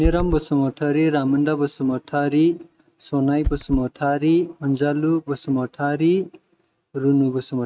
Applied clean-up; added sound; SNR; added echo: neural mask model RNNoise.